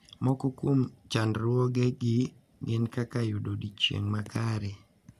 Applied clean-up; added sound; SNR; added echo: none; none; none; none.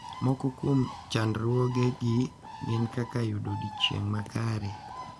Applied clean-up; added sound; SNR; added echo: none; Bird; 14 dB; none.